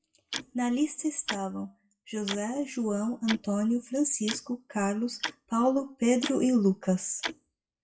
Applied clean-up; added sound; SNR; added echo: classical method WPE with log-MMSE.